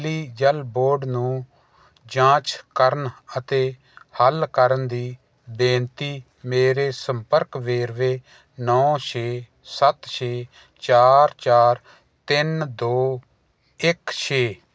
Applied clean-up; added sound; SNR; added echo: none; none; none; none.